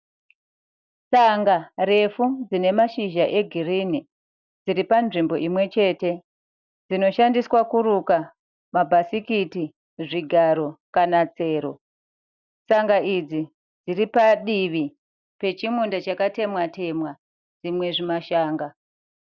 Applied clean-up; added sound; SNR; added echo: none; none; none; none.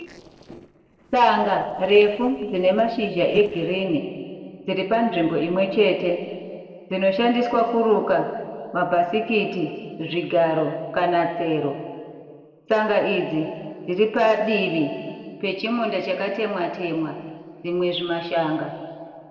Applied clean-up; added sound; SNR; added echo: neural separator model SepFormer DNS4.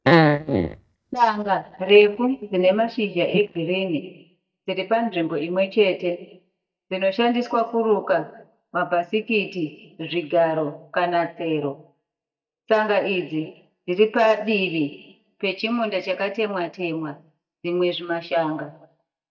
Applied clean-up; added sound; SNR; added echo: neural mask model DeepFilterNet 3.